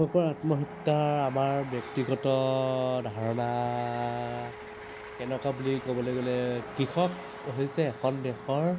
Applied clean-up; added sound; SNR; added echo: none; Wind instrument, woodwind instrument + Train; 13 dB; none.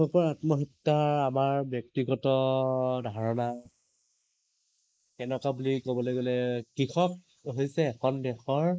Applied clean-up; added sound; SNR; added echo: neural mask model Resemble Enhance denoiser.